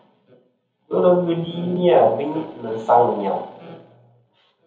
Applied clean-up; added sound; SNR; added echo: none; none; none; reverberation time 0.7 s.